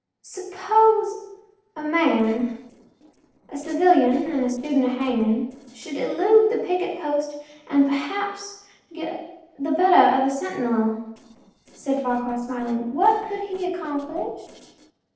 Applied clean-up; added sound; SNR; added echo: neural separator model SepFormer DNS4.